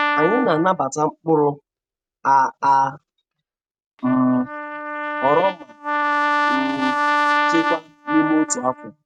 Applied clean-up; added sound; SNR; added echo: neural mask model RNNoise.